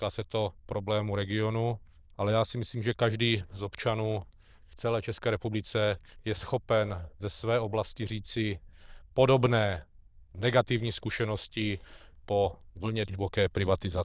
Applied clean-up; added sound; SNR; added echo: neural diffusion model UNIVERSE++.